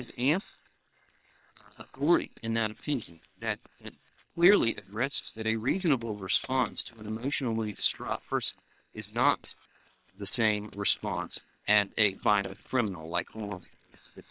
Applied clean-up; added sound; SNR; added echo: neural separator model SepFormer WHAM!.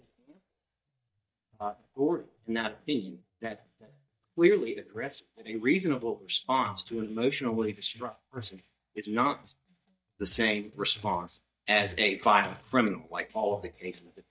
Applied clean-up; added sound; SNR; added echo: neural mask model DeepFilterNet 3.